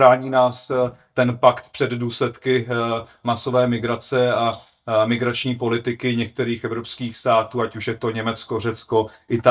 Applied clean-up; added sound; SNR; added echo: neural mask model DeepFilterNet 3.